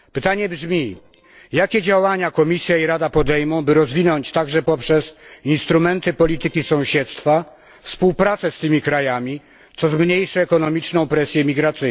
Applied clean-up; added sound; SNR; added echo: neural separator model SepFormer DNS4.